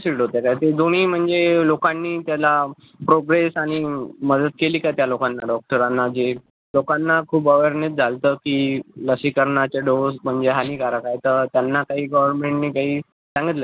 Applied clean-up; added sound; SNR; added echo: none; Squeak; 14 dB; none.